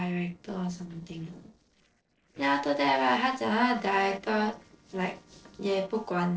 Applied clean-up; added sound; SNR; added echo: neural separator model SepFormer DNS4.